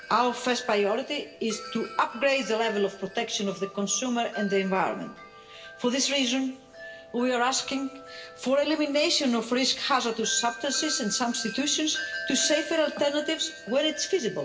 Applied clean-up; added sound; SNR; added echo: none; Wind chime; 14 dB; reverberation time 0.8 s.